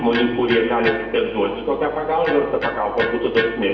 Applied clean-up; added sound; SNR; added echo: none; Electric guitar; 10 dB; reverberation time 1.0 s.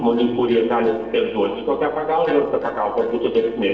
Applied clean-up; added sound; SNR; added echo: neural separator model SepFormer DNS4.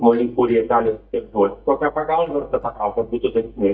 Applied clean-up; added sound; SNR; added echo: neural mask model DeepFilterNet 3.